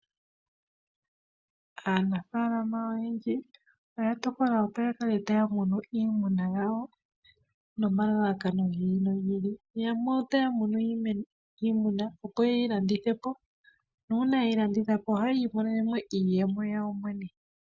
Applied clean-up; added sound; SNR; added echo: none; none; none; none.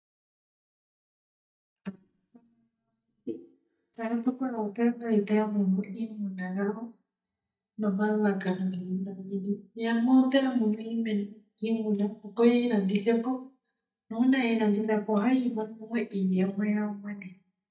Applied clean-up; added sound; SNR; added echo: neural mask model DeepFilterNet 3.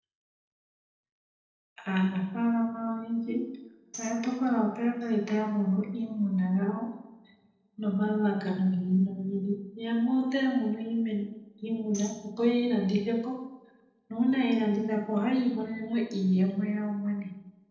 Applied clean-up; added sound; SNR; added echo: neural separator model SepFormer DNS4.